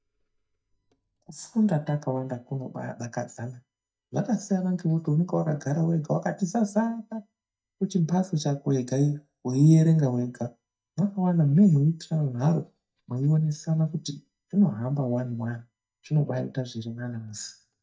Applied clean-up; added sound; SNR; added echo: neural mask model DeepFilterNet 3.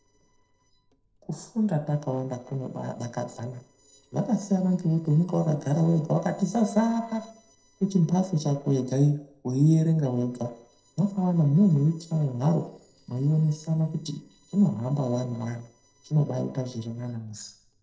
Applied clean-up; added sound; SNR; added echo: neural separator model SepFormer DNS4.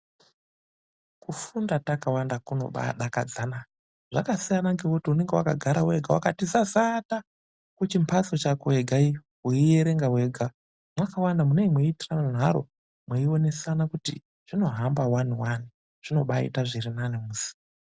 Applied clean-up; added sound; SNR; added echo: none; none; none; none.